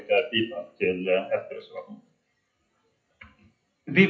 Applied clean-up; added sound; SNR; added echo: classical method WPE with log-MMSE.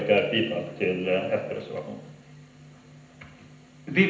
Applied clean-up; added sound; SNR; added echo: none; Bass guitar; 19 dB; reverberation time 0.8 s.